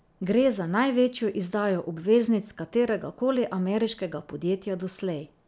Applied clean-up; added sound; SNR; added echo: none; none; none; none.